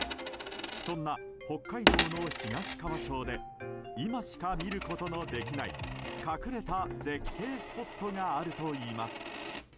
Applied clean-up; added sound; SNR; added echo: none; Coin (dropping); 1 dB; none.